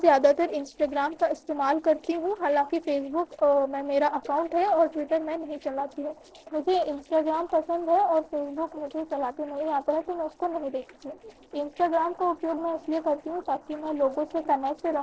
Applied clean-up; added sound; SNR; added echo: neural separator model SepFormer DNS4.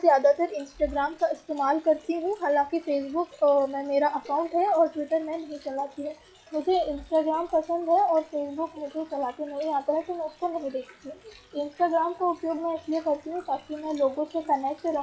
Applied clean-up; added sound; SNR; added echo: classical method log-MMSE.